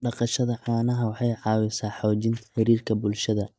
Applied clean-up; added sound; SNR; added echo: neural mask model DeepFilterNet 3.